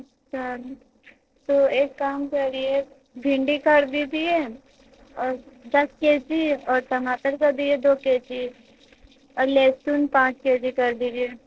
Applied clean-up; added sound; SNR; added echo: neural separator model SepFormer DNS4.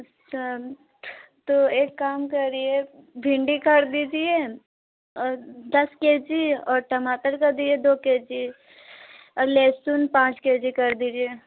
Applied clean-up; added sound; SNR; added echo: none; none; none; none.